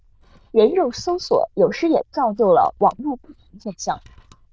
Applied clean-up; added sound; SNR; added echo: neural diffusion model UNIVERSE++.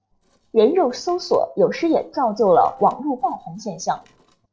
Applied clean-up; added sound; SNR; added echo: neural separator model SepFormer DNS4.